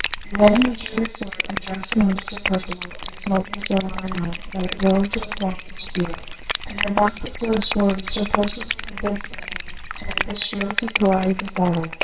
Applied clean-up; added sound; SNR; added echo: neural separator model SepFormer WHAMR!.